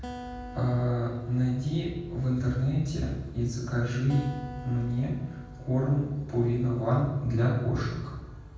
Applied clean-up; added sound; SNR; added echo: none; Acoustic guitar; 18 dB; reverberation time 1.2 s.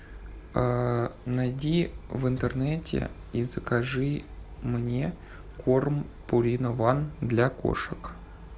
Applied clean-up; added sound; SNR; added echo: none; none; none; none.